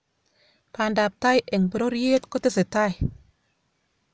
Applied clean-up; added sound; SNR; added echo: none; none; none; none.